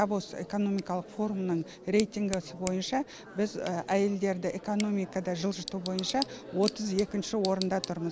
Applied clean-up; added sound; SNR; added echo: none; Tick / Bicycle; 15 dB; none.